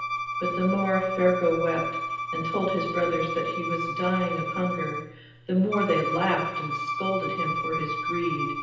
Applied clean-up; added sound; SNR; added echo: none; Bowed string instrument; 4 dB; reverberation time 0.9 s.